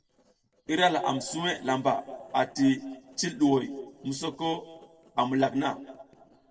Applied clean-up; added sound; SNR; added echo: neural separator model SepFormer DNS4.